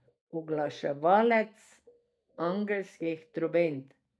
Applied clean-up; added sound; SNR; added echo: neural mask model DeepFilterNet 3.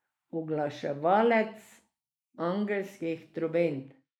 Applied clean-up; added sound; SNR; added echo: neural mask model Resemble Enhance denoiser.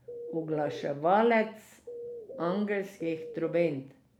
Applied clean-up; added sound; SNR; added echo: none; Bird; 10 dB; none.